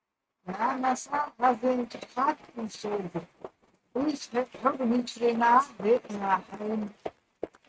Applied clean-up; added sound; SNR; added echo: neural mask model RNNoise.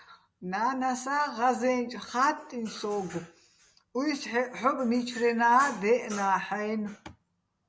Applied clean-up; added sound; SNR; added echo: none; none; none; none.